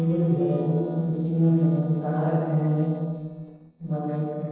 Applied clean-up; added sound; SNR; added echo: neural separator model SepFormer DNS4.